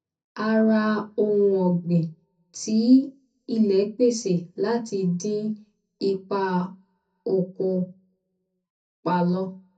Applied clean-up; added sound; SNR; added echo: none; none; none; reverberation time 0.3 s.